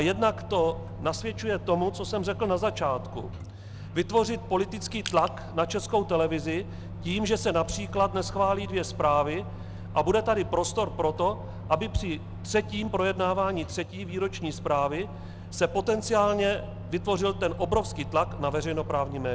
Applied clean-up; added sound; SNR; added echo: none; Microwave oven + Crushing; 10 dB; none.